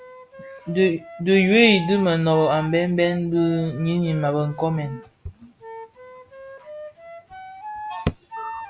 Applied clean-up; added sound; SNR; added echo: none; Wind instrument, woodwind instrument; 15 dB; none.